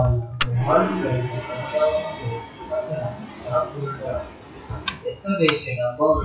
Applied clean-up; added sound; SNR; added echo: classical method WPE with log-MMSE.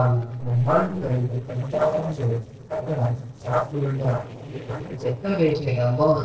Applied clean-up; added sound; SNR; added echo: neural separator model SepFormer DNS4.